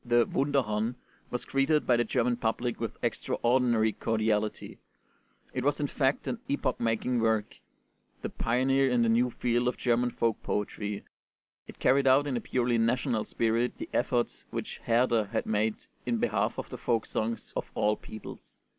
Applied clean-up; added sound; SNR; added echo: none; none; none; none.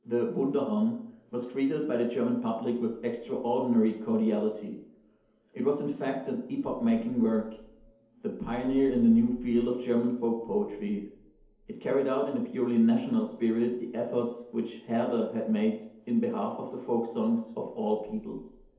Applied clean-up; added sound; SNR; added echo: none; none; none; reverberation time 2.2 s.